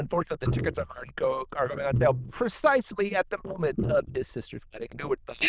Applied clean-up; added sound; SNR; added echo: neural diffusion model UNIVERSE++.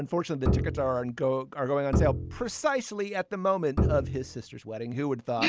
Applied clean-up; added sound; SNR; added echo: none; Bowed string instrument; 1 dB; none.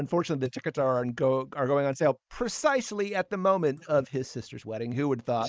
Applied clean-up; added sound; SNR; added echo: neural mask model Resemble Enhance denoiser.